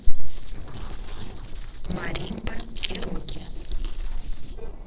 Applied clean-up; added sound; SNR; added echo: neural separator model SepFormer DNS4.